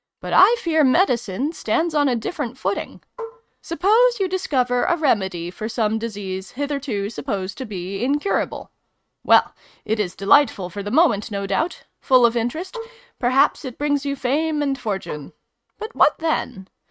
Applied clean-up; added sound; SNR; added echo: neural mask model RNNoise.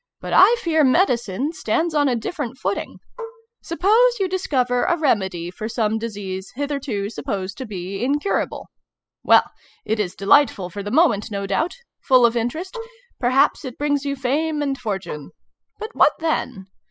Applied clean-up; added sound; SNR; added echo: classical method spectral subtraction.